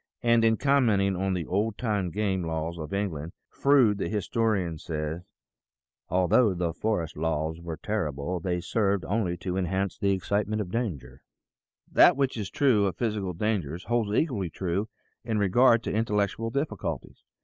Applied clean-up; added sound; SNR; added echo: none; none; none; none.